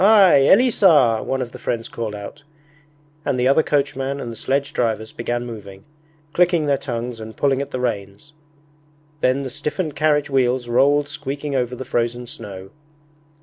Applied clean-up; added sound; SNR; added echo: none; none; none; none.